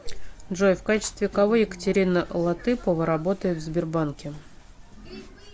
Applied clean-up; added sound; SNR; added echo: none; none; none; none.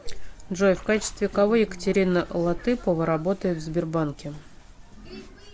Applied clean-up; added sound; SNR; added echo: none; Splash, splatter; 15 dB; none.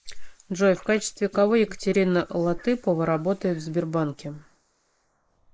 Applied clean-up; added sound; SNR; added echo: neural mask model Resemble Enhance denoiser.